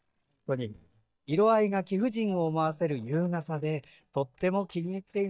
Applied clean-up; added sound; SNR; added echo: neural mask model DeepFilterNet 3.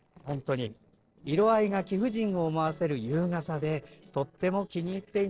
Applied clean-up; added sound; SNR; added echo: neural separator model SepFormer DNS4.